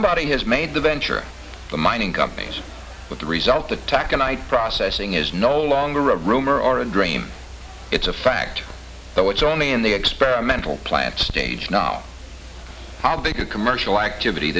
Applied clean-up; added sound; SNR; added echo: none; none; none; none.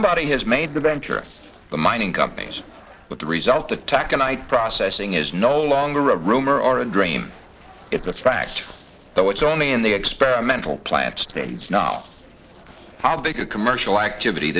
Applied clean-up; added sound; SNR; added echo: neural separator model SepFormer DNS4.